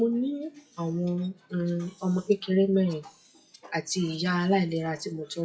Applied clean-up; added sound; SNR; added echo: classical method WPE with log-MMSE.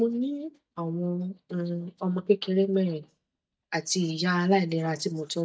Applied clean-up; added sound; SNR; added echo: neural mask model DeepFilterNet 3.